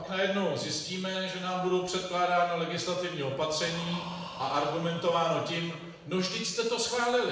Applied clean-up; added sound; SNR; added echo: none; Breathing; 15 dB; reverberation time 0.9 s.